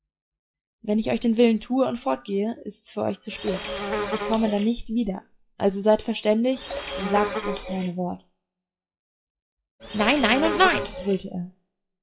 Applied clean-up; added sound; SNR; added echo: classical method WPE with log-MMSE.